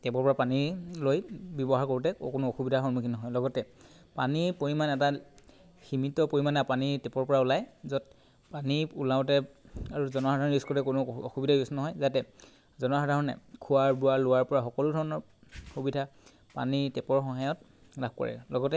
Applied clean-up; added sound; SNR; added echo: none; none; none; none.